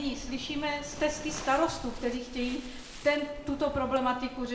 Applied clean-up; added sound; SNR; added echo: none; Waves, surf; 12 dB; reverberation time 0.9 s.